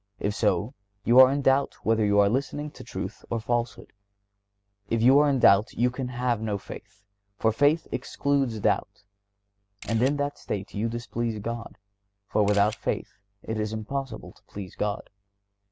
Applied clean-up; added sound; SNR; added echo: none; Camera; 15 dB; none.